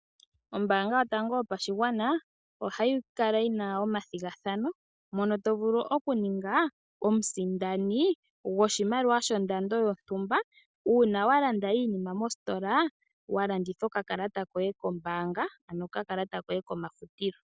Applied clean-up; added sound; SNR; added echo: none; none; none; none.